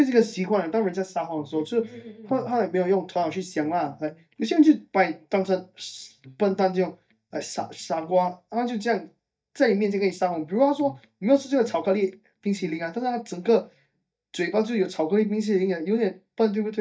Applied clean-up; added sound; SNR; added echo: neural mask model DeepFilterNet 3.